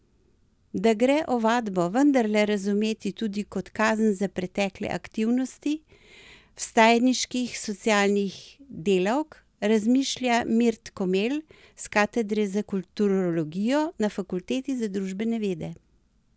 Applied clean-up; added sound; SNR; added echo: none; none; none; none.